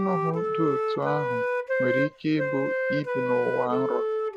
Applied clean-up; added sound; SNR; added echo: none; Wind instrument, woodwind instrument; -2 dB; none.